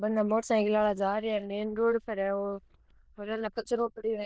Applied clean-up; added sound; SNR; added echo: neural diffusion model UNIVERSE++.